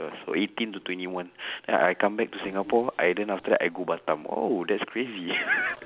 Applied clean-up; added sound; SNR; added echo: none; none; none; none.